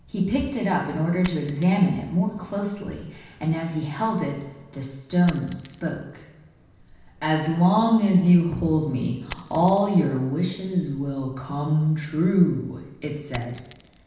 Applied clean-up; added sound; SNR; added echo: none; Coin (dropping); 17 dB; reverberation time 0.9 s.